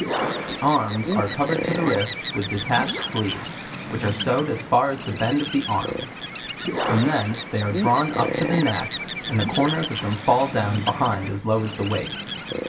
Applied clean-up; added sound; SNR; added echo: none; Bird; 5 dB; reverberation time 0.2 s.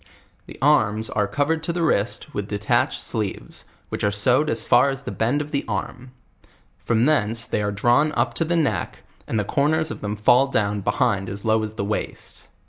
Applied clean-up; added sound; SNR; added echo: none; none; none; none.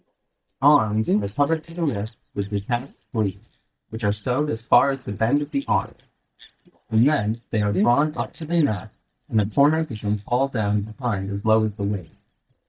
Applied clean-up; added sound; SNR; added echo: neural mask model DeepFilterNet 3.